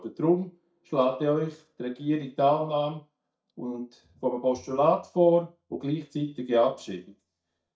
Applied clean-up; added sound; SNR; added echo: neural mask model DeepFilterNet 3.